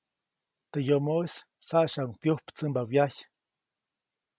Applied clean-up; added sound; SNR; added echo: none; none; none; none.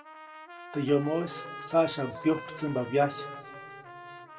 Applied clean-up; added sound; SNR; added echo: none; Trumpet; 13 dB; reverberation time 1.8 s.